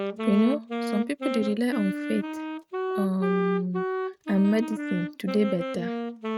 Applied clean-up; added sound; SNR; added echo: neural mask model RNNoise.